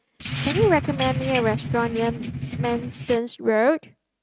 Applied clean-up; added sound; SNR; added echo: neural mask model RNNoise.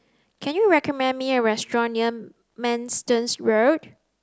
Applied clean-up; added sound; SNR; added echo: none; none; none; none.